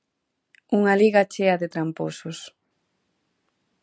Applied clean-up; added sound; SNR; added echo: none; none; none; none.